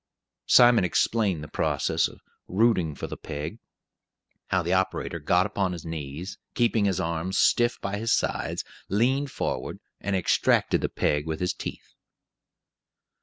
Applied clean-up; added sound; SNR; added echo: none; none; none; none.